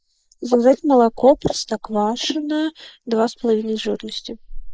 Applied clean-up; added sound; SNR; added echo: neural mask model Resemble Enhance denoiser.